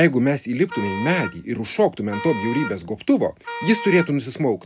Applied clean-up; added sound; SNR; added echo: none; Wind instrument, woodwind instrument; 12 dB; none.